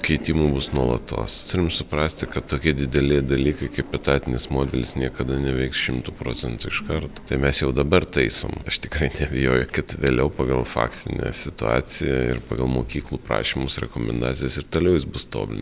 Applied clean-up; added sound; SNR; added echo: none; none; none; none.